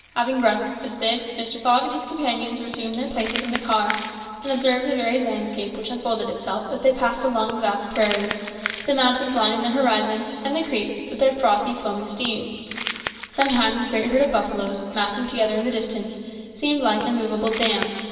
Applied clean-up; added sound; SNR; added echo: none; Crumpling, crinkling; 14 dB; reverberation time 2.5 s.